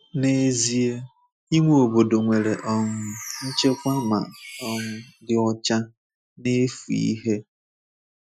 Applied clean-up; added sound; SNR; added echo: classical method Wiener filter.